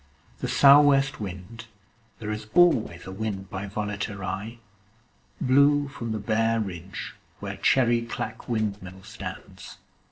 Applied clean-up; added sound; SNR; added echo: neural separator model SepFormer DNS4.